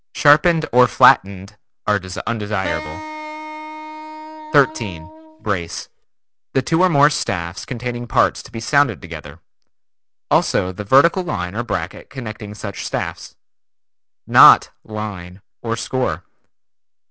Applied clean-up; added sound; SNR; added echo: none; Wind instrument, woodwind instrument; 11 dB; none.